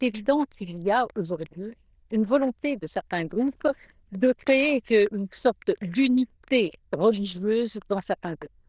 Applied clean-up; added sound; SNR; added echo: neural diffusion model UNIVERSE++.